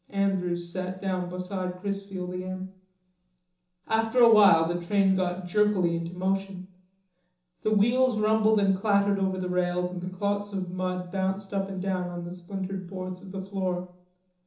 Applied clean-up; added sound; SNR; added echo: none; none; none; reverberation time 1.2 s.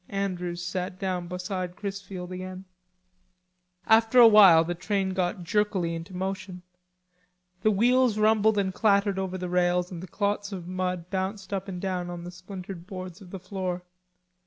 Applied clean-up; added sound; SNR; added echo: none; none; none; none.